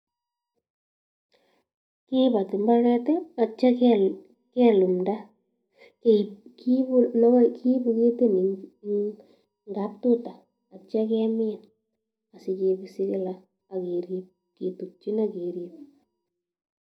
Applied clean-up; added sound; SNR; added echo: none; none; none; reverberation time 0.3 s.